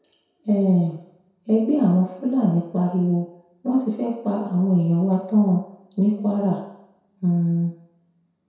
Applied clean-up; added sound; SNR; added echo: none; none; none; reverberation time 0.7 s.